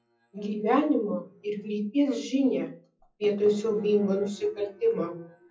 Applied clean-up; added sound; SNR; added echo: classical method WPE with log-MMSE.